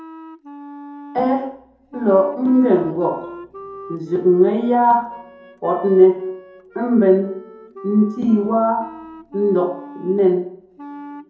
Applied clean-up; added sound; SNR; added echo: none; Wind instrument, woodwind instrument; 18 dB; reverberation time 2.7 s.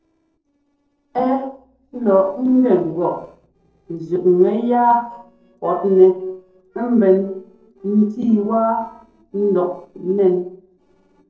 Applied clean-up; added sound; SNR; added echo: neural separator model SepFormer DNS4.